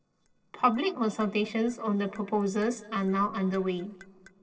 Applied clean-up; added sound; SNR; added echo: neural separator model SepFormer DNS4.